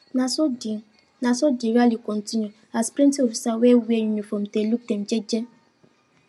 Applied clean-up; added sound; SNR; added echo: none; none; none; none.